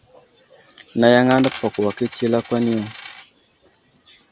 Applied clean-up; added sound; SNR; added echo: none; Coin (dropping); 14 dB; none.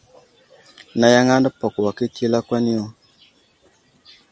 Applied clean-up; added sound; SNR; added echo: none; none; none; none.